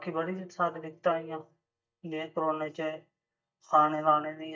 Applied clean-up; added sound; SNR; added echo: neural mask model DeepFilterNet 3.